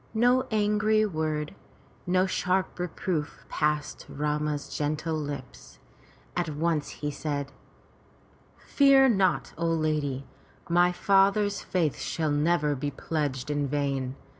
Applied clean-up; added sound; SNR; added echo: none; none; none; none.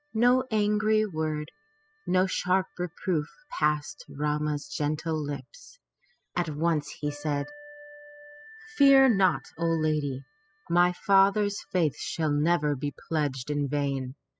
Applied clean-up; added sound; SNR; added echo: classical method spectral subtraction.